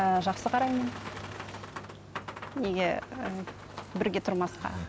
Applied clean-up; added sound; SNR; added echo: none; Boat, Water vehicle; 11 dB; none.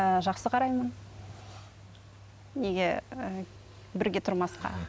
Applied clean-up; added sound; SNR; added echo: none; none; none; none.